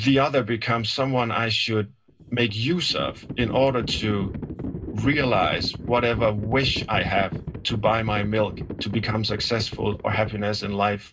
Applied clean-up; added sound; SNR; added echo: none; Livestock, farm animals, working animals; 10 dB; reverberation time 0.2 s.